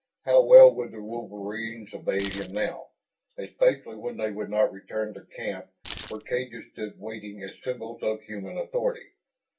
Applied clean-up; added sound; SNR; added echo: none; Keys jangling; 5 dB; reverberation time 0.2 s.